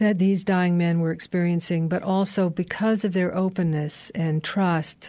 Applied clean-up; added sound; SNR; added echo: none; none; none; none.